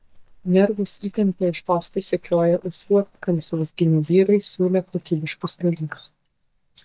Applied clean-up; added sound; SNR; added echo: neural mask model DeepFilterNet 3.